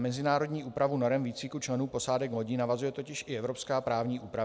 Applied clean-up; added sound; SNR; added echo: none; none; none; none.